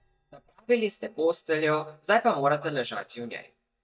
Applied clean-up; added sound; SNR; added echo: neural mask model DeepFilterNet 3.